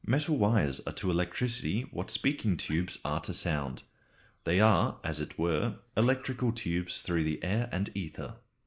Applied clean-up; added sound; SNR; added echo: neural mask model Resemble Enhance denoiser.